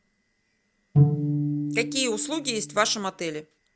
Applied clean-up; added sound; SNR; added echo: none; Bowed string instrument; -4 dB; none.